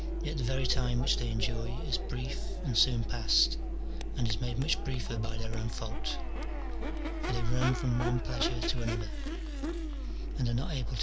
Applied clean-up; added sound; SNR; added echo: none; Crowd / Race car, auto racing / Accelerating, revving, vroom; 11 dB; none.